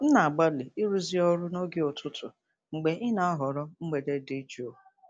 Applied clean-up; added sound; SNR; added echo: none; none; none; none.